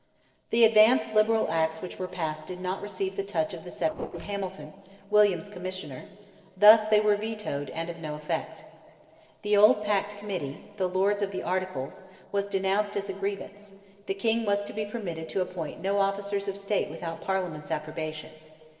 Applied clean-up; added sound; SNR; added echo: neural separator model SepFormer DNS4.